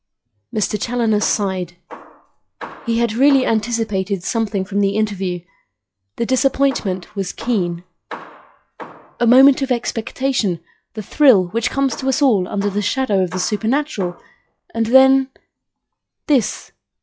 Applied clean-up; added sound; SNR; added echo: classical method log-MMSE.